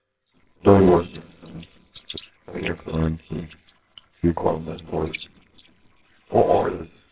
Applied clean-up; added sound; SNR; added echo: neural separator model SepFormer WHAMR!.